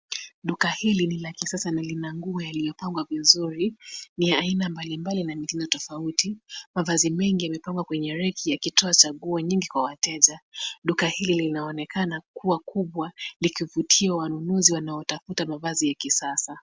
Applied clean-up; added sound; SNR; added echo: none; none; none; none.